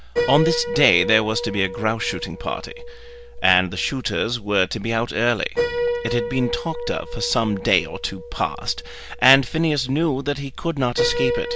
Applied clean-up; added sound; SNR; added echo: none; Piano; 7 dB; none.